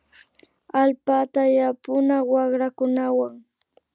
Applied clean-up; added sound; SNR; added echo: none; none; none; none.